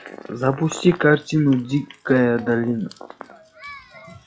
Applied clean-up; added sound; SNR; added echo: classical method log-MMSE.